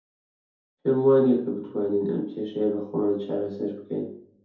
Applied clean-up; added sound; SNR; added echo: none; none; none; reverberation time 0.6 s.